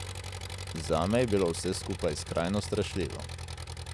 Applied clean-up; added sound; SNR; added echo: none; Engine; 7 dB; none.